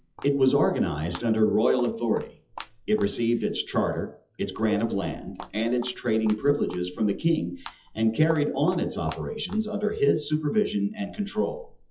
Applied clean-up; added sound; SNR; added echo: classical method WPE with log-MMSE.